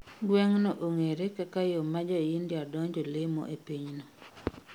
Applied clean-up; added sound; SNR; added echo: none; none; none; none.